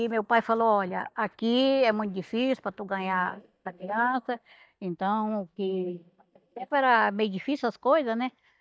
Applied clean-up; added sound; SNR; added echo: neural mask model DeepFilterNet 3.